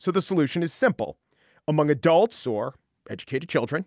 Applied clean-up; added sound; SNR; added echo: none; none; none; none.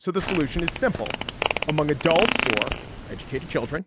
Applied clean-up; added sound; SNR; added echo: none; Fart; 2 dB; none.